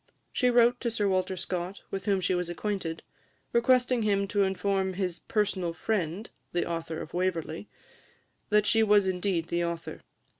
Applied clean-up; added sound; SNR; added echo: none; none; none; none.